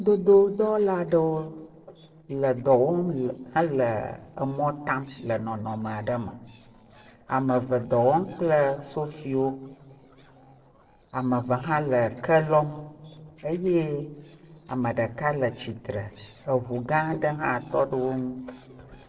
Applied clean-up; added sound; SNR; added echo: neural separator model SepFormer DNS4.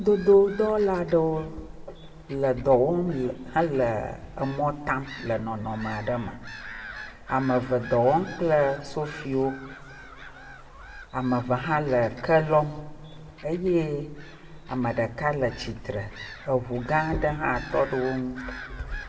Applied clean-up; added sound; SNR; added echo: none; Gull, seagull / Bird vocalization, bird call, bird song; 16 dB; reverberation time 1.3 s.